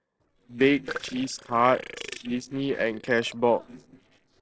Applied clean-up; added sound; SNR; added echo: neural separator model SepFormer DNS4.